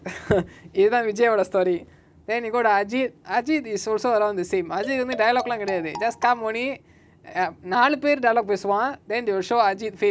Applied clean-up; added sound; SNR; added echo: none; Marimba, xylophone; 14 dB; none.